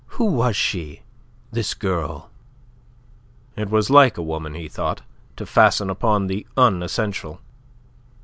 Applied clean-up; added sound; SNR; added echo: none; none; none; none.